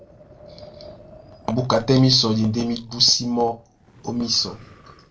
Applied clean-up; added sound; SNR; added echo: neural separator model SepFormer DNS4.